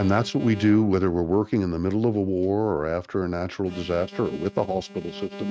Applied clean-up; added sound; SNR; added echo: neural mask model RNNoise.